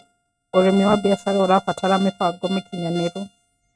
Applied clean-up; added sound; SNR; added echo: neural mask model RNNoise.